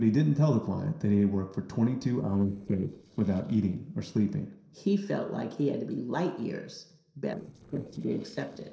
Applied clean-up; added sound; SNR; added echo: neural separator model SepFormer DNS4.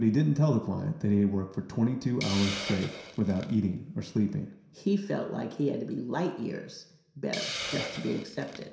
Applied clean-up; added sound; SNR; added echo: none; Hiss; 13 dB; reverberation time 0.7 s.